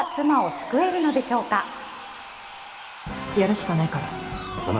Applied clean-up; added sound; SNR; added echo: none; Sawing; 12 dB; reverberation time 2.5 s.